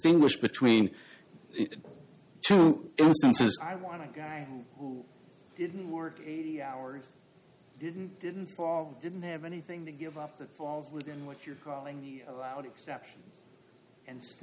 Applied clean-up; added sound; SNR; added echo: none; none; none; none.